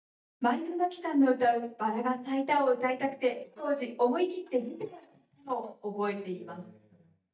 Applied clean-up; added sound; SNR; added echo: neural mask model DeepFilterNet 3.